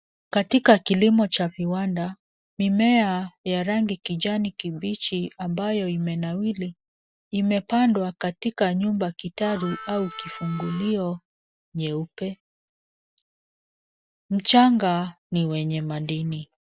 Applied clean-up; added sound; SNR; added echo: none; Harmonica; 15 dB; none.